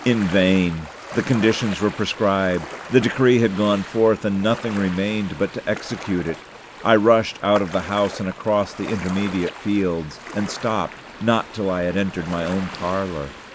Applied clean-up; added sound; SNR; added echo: none; Ocean; 14 dB; none.